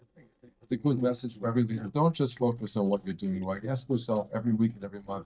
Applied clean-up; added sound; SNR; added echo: neural mask model DeepFilterNet 3.